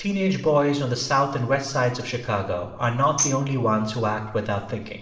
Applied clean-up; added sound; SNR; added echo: none; Tambourine; 8 dB; reverberation time 0.9 s.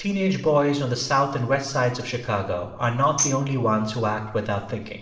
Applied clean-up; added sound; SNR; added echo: neural separator model SepFormer DNS4.